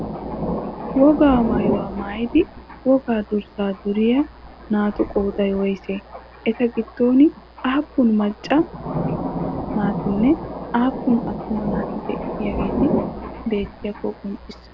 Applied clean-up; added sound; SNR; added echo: none; Thunder; 6 dB; none.